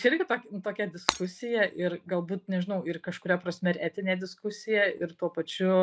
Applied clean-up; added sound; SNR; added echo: none; Shatter; 5 dB; none.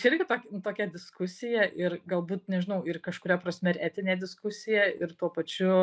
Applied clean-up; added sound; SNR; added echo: none; none; none; none.